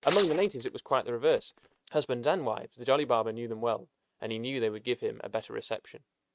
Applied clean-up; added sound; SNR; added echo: neural mask model RNNoise.